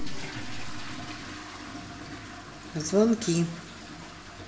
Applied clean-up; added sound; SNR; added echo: none; Fill (with liquid) / Toilet flush; 10 dB; reverberation time 1.0 s.